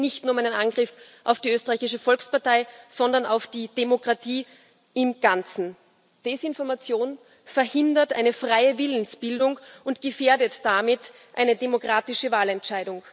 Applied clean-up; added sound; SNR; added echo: none; none; none; none.